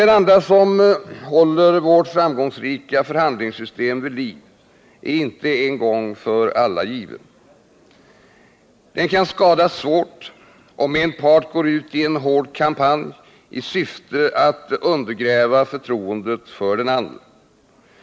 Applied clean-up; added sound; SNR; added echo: none; none; none; none.